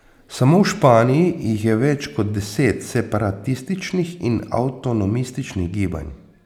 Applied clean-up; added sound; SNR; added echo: none; none; none; none.